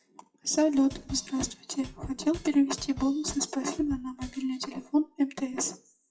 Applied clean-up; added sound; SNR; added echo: classical method WPE with log-MMSE.